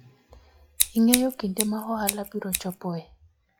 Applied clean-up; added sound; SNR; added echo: classical method log-MMSE.